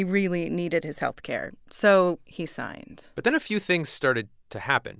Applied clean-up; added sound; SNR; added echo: none; none; none; none.